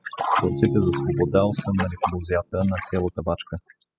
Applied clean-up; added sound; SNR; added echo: classical method spectral subtraction.